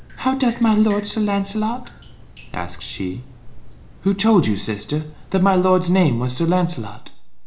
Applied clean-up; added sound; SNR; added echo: none; Drip; 13 dB; reverberation time 0.4 s.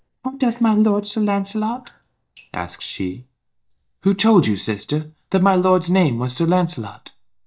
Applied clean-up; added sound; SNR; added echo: neural mask model DeepFilterNet 3.